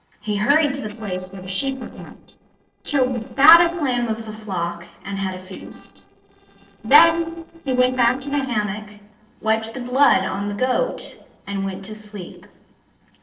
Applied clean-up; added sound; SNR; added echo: neural separator model SepFormer DNS4.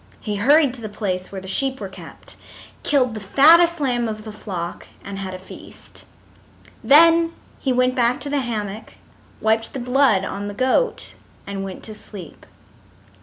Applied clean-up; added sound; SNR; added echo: none; none; none; none.